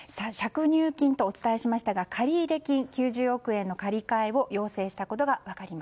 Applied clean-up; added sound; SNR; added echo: none; none; none; none.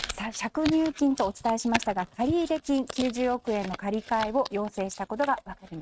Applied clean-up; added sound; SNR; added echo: neural mask model RNNoise.